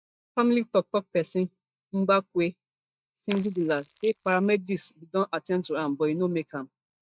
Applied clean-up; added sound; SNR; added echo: neural mask model DeepFilterNet 3.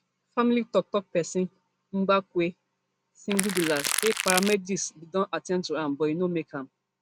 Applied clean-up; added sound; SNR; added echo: none; Crackle; 2 dB; none.